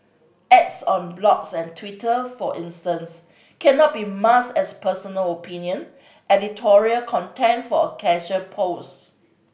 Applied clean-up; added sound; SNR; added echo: none; none; none; none.